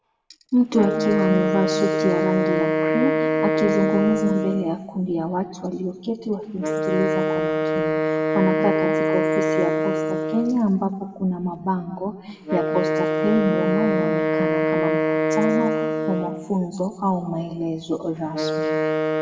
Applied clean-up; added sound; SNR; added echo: none; Wind instrument, woodwind instrument; -1 dB; reverberation time 1.6 s.